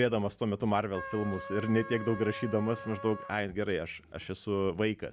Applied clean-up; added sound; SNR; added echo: none; Trumpet; 12 dB; none.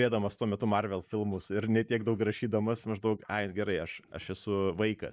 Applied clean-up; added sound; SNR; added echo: neural mask model Resemble Enhance denoiser.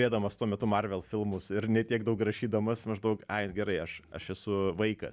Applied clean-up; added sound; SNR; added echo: none; none; none; none.